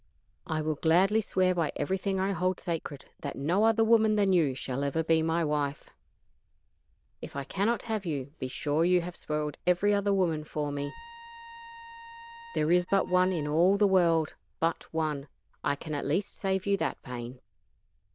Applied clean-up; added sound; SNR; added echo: neural diffusion model UNIVERSE++.